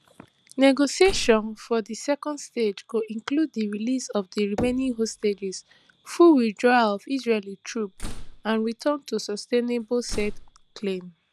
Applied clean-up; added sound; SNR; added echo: none; Knock / Wood + Slam; 13 dB; none.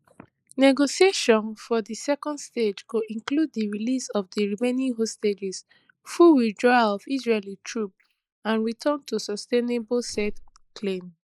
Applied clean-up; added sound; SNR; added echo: neural mask model Resemble Enhance denoiser.